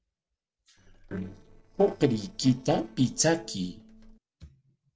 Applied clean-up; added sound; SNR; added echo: neural separator model SepFormer DNS4.